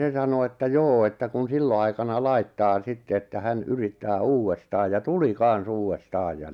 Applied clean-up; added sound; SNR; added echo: none; none; none; none.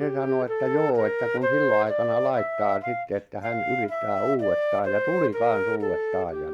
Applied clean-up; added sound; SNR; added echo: none; Wind instrument, woodwind instrument; 0 dB; none.